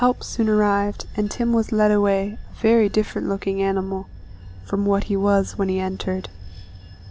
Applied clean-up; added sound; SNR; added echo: none; Bell / Train; 15 dB; none.